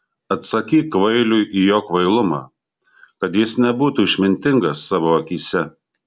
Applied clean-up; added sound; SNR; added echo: none; none; none; none.